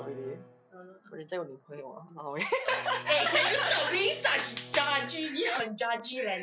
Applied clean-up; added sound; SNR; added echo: none; Bowed string instrument; 19 dB; none.